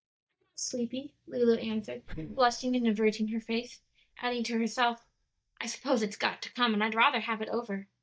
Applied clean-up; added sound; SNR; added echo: neural mask model DeepFilterNet 3.